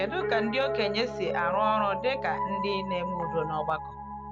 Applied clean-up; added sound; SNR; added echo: none; Piano; 3 dB; none.